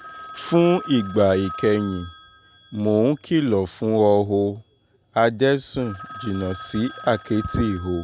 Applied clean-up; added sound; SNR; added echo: none; Telephone; 18 dB; none.